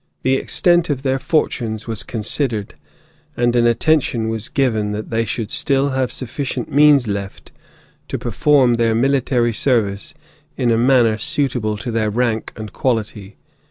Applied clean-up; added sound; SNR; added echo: none; none; none; none.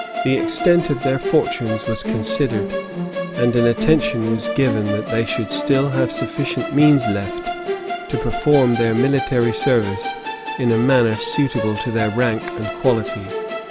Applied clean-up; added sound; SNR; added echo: none; Musical instrument; 6 dB; none.